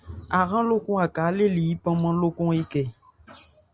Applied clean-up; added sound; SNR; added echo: none; none; none; none.